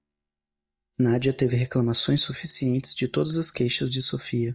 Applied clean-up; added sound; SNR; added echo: neural mask model DeepFilterNet 3.